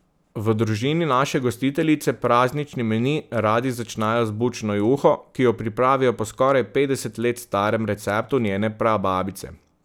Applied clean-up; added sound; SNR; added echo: none; none; none; none.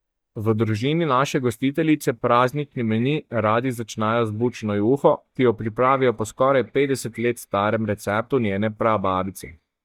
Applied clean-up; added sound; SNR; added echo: neural mask model DeepFilterNet 3.